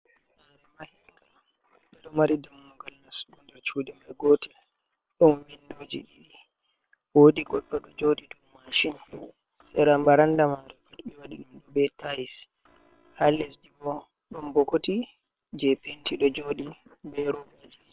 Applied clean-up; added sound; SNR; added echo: neural separator model SepFormer WHAM!.